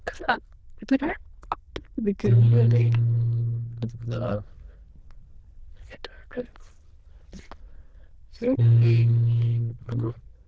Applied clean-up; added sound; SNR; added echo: neural diffusion model UNIVERSE++.